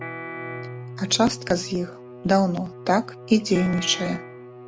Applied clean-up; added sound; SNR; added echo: none; Piano + Bowed string instrument; 12 dB; none.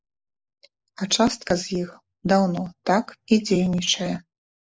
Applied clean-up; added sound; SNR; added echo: neural mask model Resemble Enhance denoiser.